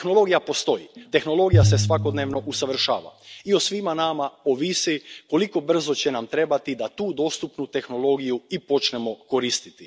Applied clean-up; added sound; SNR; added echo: none; Piano; -1 dB; none.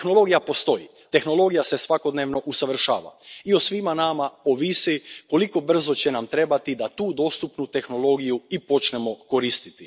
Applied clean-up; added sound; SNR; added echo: neural mask model Resemble Enhance denoiser.